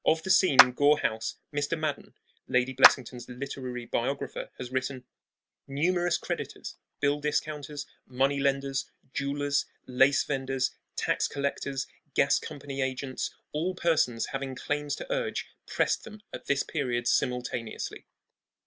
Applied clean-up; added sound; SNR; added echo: none; Clapping; -2 dB; none.